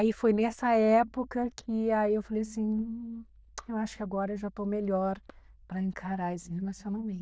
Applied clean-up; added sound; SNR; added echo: neural diffusion model UNIVERSE++.